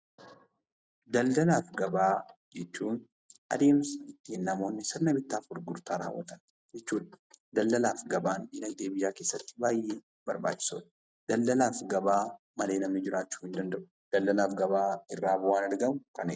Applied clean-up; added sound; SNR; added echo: none; none; none; none.